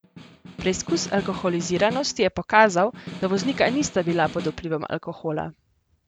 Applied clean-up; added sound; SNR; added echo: none; Snare drum; 12 dB; none.